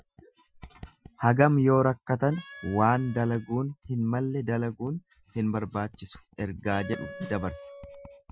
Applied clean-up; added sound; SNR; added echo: classical method Wiener filter.